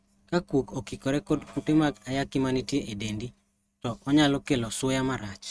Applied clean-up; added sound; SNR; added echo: neural mask model RNNoise.